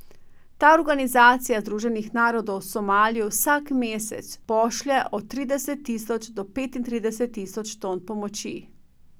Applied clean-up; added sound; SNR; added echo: none; none; none; none.